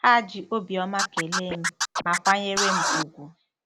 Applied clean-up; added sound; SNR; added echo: none; Scratching (performance technique); 1 dB; none.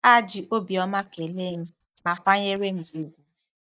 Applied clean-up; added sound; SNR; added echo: neural mask model DeepFilterNet 3.